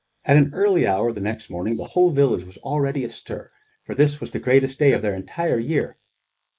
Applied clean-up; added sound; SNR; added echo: neural mask model Resemble Enhance denoiser.